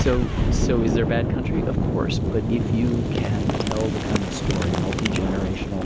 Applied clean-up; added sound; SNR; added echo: none; Boom; -4 dB; none.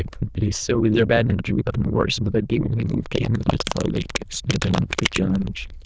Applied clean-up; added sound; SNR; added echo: neural diffusion model UNIVERSE++.